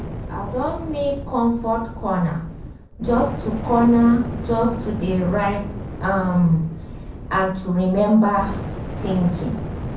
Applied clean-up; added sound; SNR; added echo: none; Fire; 9 dB; reverberation time 0.5 s.